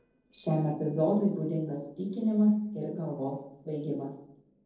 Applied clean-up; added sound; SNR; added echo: neural separator model SepFormer DNS4.